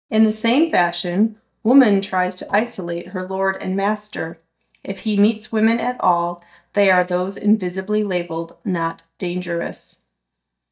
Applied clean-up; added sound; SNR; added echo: neural mask model DeepFilterNet 3.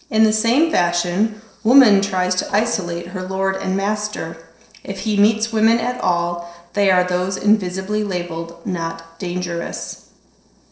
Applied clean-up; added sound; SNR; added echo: neural separator model SepFormer DNS4.